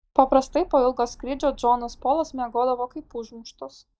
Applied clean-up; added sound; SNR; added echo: neural mask model DeepFilterNet 3.